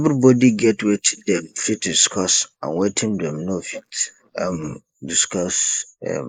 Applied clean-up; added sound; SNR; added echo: neural mask model Resemble Enhance denoiser.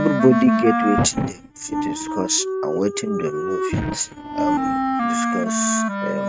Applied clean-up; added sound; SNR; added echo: neural mask model RNNoise.